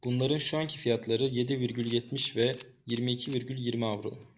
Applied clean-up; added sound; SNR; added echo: none; Camera; 17 dB; none.